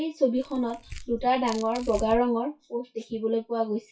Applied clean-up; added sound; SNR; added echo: classical method WPE with log-MMSE.